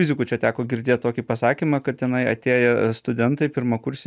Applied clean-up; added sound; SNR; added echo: none; none; none; none.